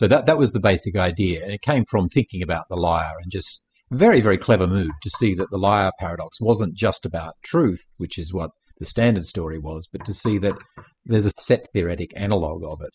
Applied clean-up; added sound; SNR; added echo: classical method spectral subtraction.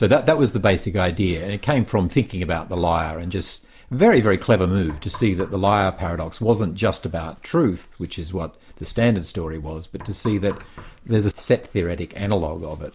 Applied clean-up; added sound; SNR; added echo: none; Knock; 18 dB; none.